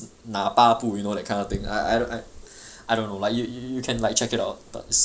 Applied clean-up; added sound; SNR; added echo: none; none; none; none.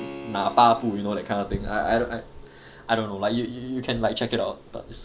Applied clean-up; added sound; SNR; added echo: none; Keyboard (musical); 19 dB; none.